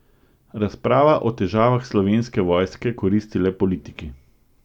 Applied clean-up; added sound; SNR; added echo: none; none; none; none.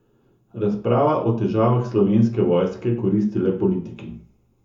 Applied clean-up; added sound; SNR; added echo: none; none; none; reverberation time 0.6 s.